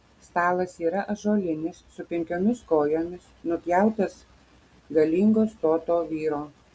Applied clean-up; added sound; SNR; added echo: none; none; none; none.